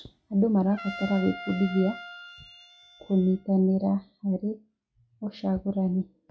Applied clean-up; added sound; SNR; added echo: classical method log-MMSE.